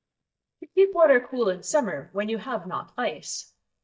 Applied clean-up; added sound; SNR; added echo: neural mask model DeepFilterNet 3.